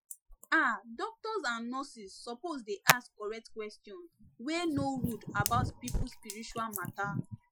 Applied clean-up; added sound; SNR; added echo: classical method Wiener filter.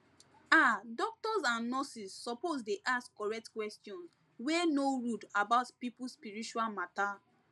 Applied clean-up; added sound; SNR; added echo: none; none; none; none.